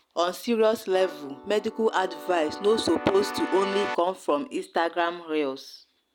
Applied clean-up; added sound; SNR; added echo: none; Keyboard (musical); 10 dB; none.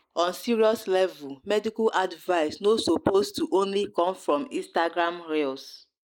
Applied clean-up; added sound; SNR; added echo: neural mask model Resemble Enhance denoiser.